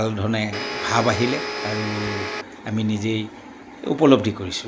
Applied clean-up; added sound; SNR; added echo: none; Domestic sounds, home sounds; 5 dB; none.